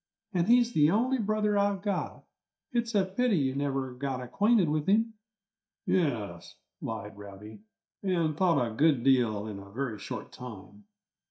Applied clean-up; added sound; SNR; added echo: neural mask model DeepFilterNet 3.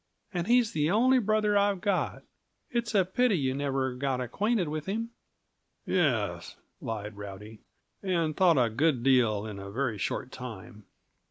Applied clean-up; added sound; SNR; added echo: none; none; none; none.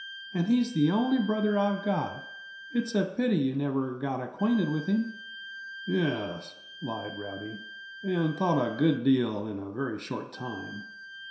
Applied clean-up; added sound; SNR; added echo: none; Wind instrument, woodwind instrument; 16 dB; reverberation time 0.7 s.